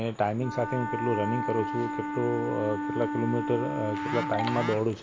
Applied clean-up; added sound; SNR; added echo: none; Wind instrument, woodwind instrument; 4 dB; none.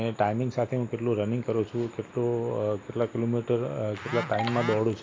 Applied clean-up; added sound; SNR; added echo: none; none; none; none.